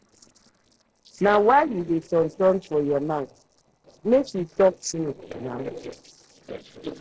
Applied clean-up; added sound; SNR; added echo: neural separator model SepFormer DNS4.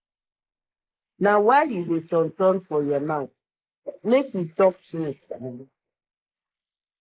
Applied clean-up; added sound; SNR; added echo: neural mask model Resemble Enhance denoiser.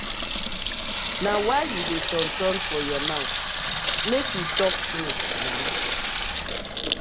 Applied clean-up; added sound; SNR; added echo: none; Sink (filling or washing) / Water tap, faucet; -5 dB; none.